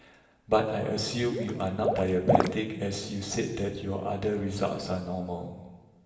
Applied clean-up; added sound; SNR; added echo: none; Water / Liquid; 2 dB; reverberation time 1.4 s.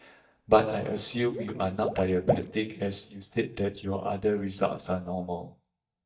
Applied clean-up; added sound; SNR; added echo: neural mask model DeepFilterNet 3.